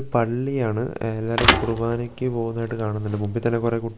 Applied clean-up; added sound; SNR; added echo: none; Thump, thud; 3 dB; none.